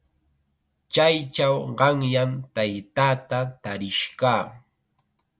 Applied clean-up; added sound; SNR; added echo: none; none; none; none.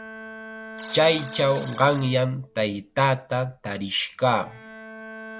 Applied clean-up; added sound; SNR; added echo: none; Alarm + Bowed string instrument; 15 dB; none.